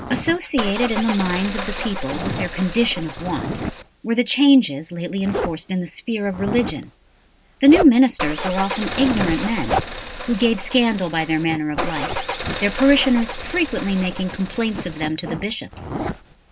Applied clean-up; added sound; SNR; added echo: none; Zipper (clothing) + Car; 7 dB; none.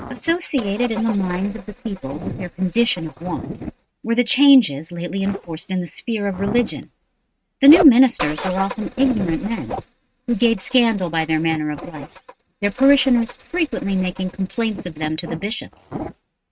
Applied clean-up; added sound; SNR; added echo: neural mask model RNNoise.